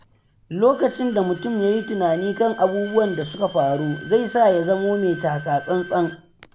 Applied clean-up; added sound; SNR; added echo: none; Bowed string instrument; 17 dB; none.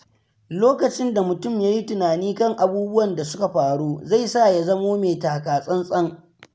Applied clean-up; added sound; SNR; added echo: none; none; none; none.